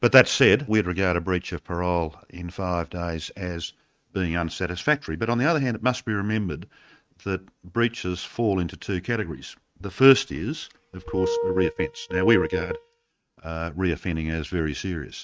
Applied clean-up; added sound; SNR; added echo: neural mask model RNNoise.